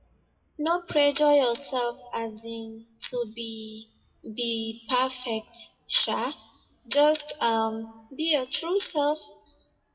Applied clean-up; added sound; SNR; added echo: classical method WPE with log-MMSE.